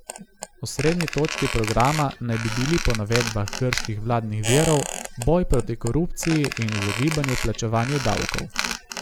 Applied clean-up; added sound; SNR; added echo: none; Squeak; 8 dB; none.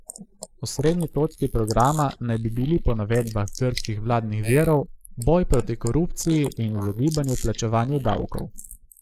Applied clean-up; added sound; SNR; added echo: neural mask model Resemble Enhance denoiser.